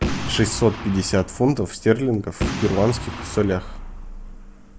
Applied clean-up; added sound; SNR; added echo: none; Boom; 8 dB; none.